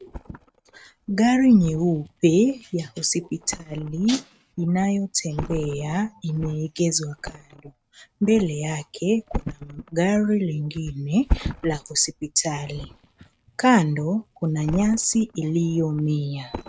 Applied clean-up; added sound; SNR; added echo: neural mask model RNNoise.